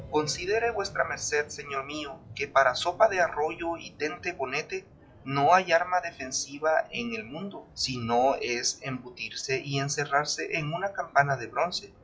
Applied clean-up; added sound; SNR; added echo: classical method log-MMSE.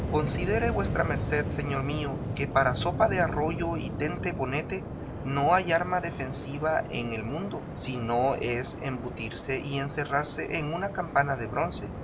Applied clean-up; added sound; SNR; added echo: none; Waves, surf; 5 dB; none.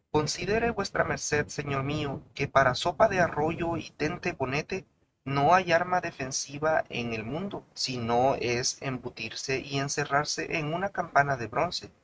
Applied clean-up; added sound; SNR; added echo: neural mask model RNNoise.